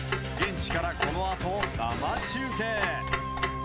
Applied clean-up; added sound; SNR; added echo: none; Clock; 5 dB; none.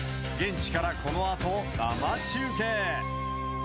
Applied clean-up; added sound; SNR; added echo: none; none; none; none.